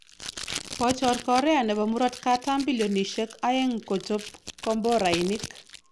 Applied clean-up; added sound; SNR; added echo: none; Packing tape, duct tape; 13 dB; none.